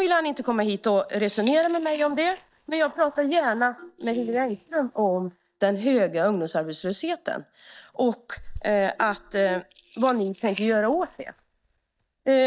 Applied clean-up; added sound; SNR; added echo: neural mask model DeepFilterNet 3.